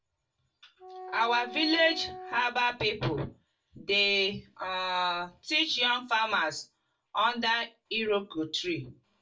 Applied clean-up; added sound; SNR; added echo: none; Wind instrument, woodwind instrument; 14 dB; reverberation time 0.2 s.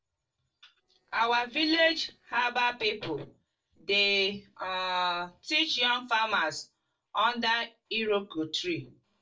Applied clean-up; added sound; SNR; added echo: neural separator model SepFormer DNS4.